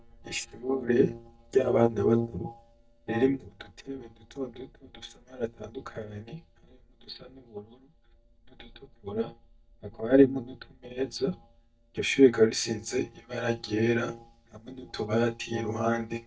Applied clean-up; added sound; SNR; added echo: neural mask model DeepFilterNet 3.